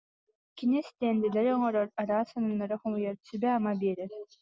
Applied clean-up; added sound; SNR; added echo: none; none; none; none.